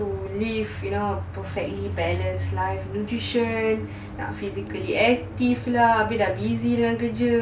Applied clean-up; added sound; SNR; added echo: none; none; none; none.